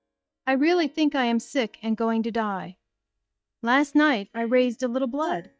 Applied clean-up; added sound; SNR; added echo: neural mask model DeepFilterNet 3.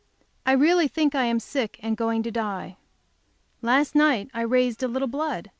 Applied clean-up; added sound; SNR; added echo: none; none; none; none.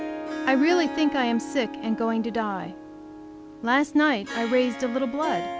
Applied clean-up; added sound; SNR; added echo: none; Harp; 9 dB; none.